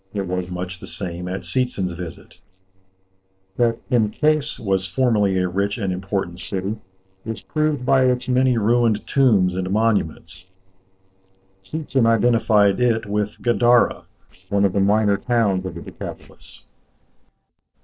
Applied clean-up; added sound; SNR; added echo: neural separator model SepFormer DNS4.